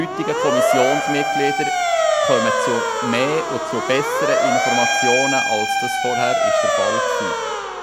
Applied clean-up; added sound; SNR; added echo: none; Motor vehicle (road) / Siren; -4 dB; none.